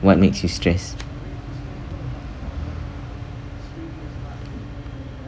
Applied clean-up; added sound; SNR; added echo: none; none; none; none.